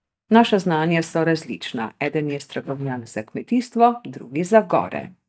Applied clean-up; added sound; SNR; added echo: neural mask model DeepFilterNet 3.